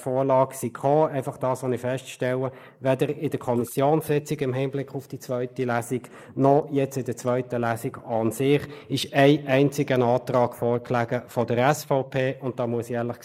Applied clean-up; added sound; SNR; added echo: neural mask model Resemble Enhance denoiser.